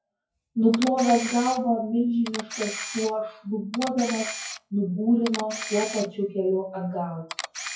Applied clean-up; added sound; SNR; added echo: classical method WPE with log-MMSE.